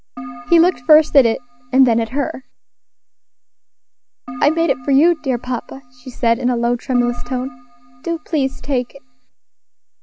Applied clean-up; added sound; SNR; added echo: none; Keyboard (musical); 18 dB; none.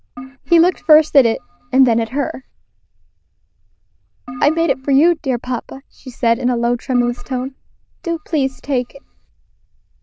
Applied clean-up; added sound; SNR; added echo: neural diffusion model UNIVERSE++.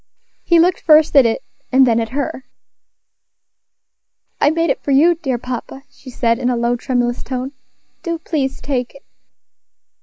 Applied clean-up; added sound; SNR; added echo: neural mask model Resemble Enhance denoiser.